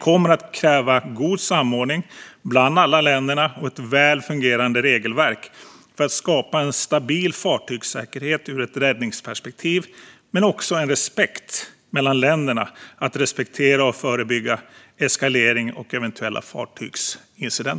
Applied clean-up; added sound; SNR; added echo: none; none; none; none.